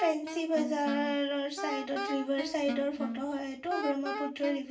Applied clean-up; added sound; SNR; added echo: none; Wind instrument, woodwind instrument; 7 dB; reverberation time 0.3 s.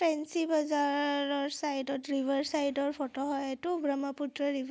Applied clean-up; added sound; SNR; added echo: none; none; none; none.